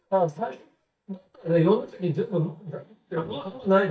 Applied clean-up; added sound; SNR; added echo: neural mask model DeepFilterNet 3.